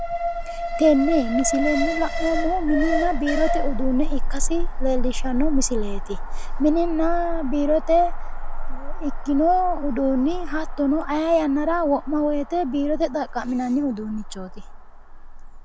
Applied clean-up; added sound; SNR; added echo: none; Alarm; 1 dB; none.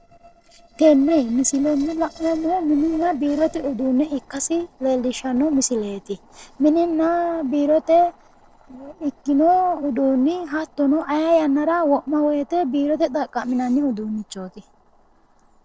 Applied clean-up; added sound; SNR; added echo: neural separator model SepFormer DNS4.